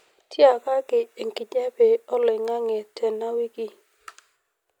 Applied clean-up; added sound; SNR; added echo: none; none; none; none.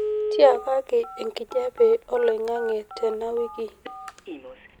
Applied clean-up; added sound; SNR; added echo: none; Telephone; 9 dB; none.